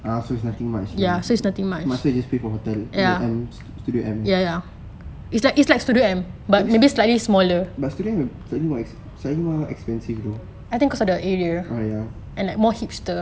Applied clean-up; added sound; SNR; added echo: none; none; none; none.